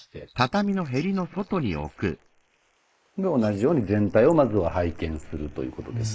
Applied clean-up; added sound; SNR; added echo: neural mask model Resemble Enhance denoiser.